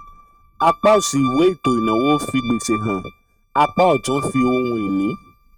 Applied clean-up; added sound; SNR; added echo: neural mask model RNNoise.